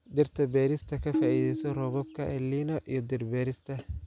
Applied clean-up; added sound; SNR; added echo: none; Tabla; 5 dB; none.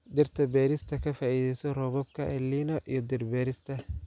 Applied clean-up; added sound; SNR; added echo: none; none; none; none.